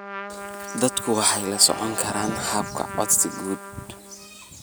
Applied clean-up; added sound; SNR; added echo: none; Trumpet; 11 dB; none.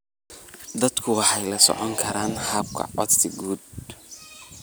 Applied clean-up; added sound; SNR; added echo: none; none; none; none.